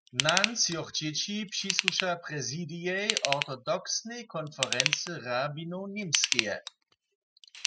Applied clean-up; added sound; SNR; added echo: classical method spectral subtraction.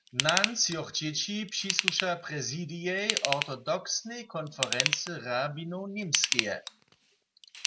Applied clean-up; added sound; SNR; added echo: none; Ratchet, pawl / Tools; 1 dB; none.